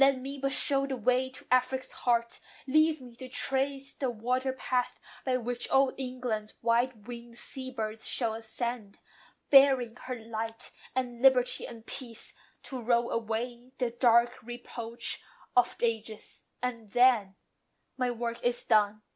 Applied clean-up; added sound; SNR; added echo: none; none; none; none.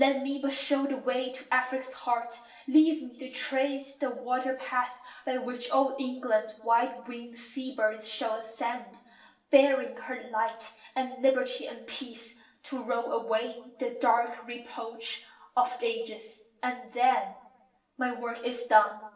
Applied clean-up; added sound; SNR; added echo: none; none; none; reverberation time 0.8 s.